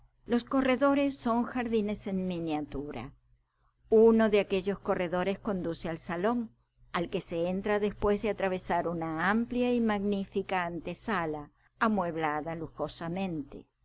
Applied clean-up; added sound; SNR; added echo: none; none; none; none.